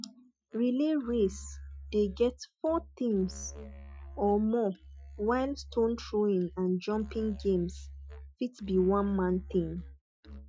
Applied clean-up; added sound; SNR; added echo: classical method Wiener filter.